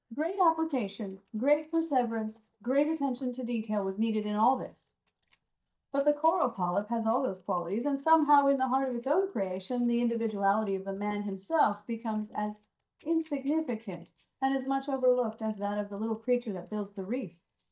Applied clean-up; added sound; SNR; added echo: neural mask model DeepFilterNet 3.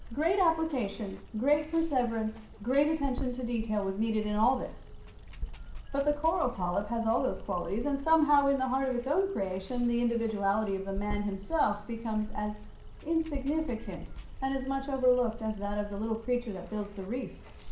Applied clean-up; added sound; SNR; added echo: none; Water; 10 dB; reverberation time 0.5 s.